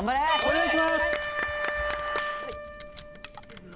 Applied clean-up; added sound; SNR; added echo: none; Computer keyboard; 17 dB; none.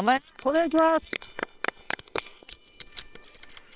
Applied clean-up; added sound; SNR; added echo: neural separator model SepFormer WHAM!.